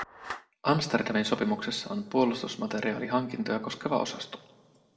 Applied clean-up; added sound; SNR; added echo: none; Clapping; 20 dB; reverberation time 1.1 s.